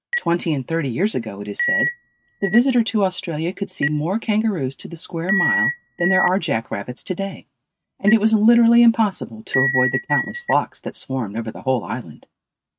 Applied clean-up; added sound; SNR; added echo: neural mask model RNNoise.